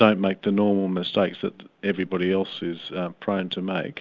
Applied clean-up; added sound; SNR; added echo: none; none; none; none.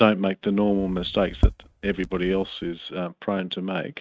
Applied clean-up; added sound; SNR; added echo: neural mask model RNNoise.